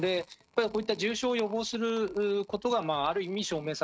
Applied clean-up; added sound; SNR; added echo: neural mask model RNNoise.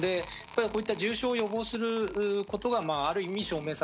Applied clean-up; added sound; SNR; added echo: none; Crackle; 18 dB; none.